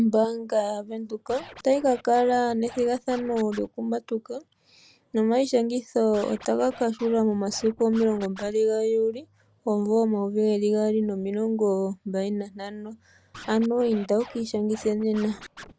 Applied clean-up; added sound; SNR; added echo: none; Scratching (performance technique); 19 dB; none.